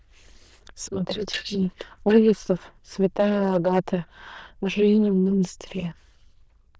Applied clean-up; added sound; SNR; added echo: neural diffusion model UNIVERSE++.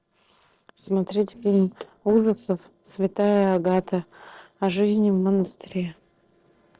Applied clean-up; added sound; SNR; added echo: neural separator model SepFormer DNS4.